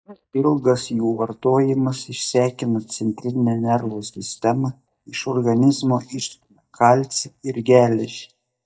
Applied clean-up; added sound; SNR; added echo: neural mask model DeepFilterNet 3.